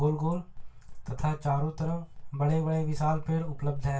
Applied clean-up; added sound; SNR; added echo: none; none; none; reverberation time 0.2 s.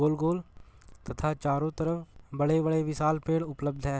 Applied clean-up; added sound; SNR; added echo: none; none; none; none.